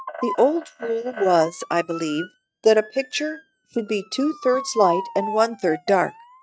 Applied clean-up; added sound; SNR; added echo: neural mask model RNNoise.